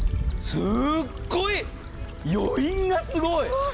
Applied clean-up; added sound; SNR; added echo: none; Stream / Trickle, dribble / Traffic noise, roadway noise; 5 dB; none.